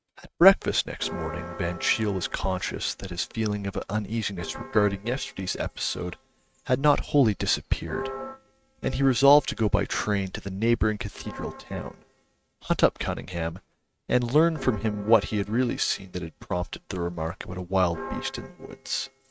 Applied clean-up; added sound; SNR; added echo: neural mask model RNNoise.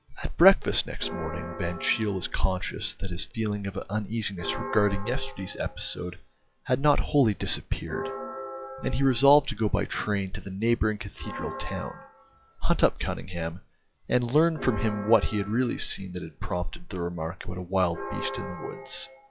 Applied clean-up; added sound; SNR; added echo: classical method log-MMSE.